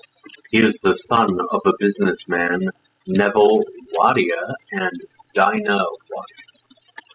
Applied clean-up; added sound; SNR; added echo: classical method spectral subtraction.